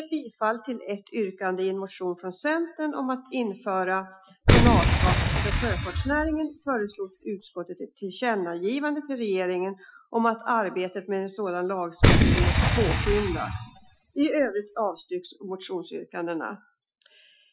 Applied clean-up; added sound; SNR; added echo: classical method Wiener filter.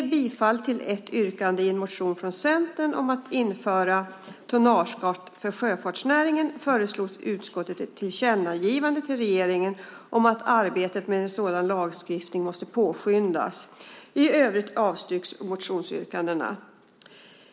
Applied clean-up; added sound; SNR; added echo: none; none; none; none.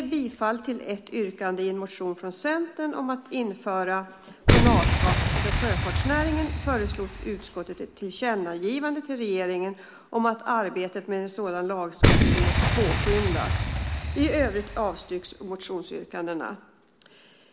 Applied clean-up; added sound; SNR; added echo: none; Boom; -1 dB; none.